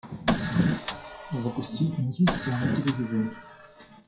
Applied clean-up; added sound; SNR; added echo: classical method WPE with log-MMSE.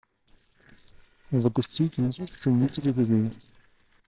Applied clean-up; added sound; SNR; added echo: neural separator model SepFormer WHAMR!.